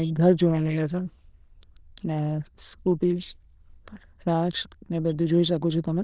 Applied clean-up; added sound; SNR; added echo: neural diffusion model UNIVERSE++.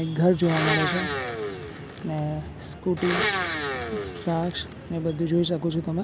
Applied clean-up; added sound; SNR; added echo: none; Domestic sounds, home sounds; 4 dB; none.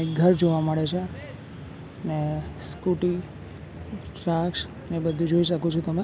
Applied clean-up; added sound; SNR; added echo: none; none; none; none.